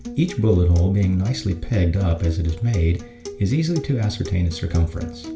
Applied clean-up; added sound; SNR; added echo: none; Acoustic guitar; 16 dB; reverberation time 0.4 s.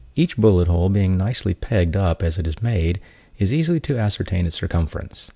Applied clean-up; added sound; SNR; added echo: none; none; none; none.